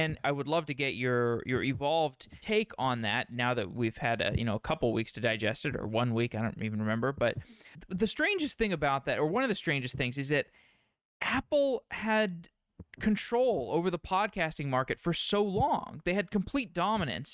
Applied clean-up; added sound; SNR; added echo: neural mask model RNNoise.